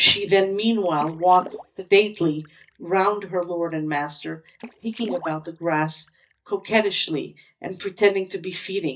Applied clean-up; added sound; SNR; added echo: neural mask model DeepFilterNet 3.